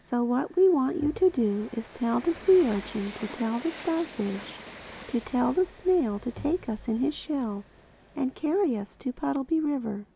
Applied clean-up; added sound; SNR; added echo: none; Train + Bowed string instrument; 18 dB; none.